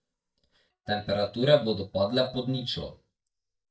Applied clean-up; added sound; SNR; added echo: neural mask model DeepFilterNet 3.